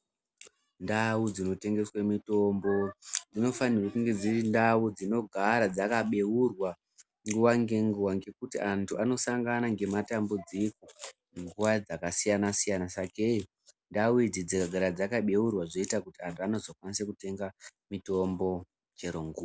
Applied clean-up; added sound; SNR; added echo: none; none; none; none.